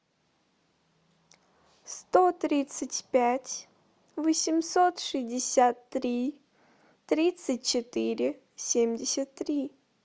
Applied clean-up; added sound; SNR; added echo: none; none; none; none.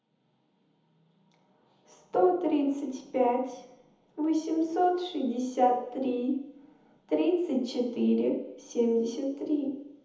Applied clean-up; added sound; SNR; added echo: none; none; none; reverberation time 1.0 s.